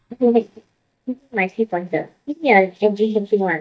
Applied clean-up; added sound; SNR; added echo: neural mask model DeepFilterNet 3.